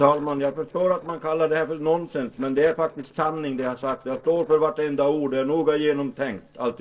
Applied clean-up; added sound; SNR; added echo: neural separator model SepFormer DNS4.